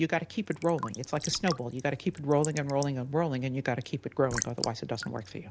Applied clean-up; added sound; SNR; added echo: none; Raindrop / Drip / Trickle, dribble; 12 dB; none.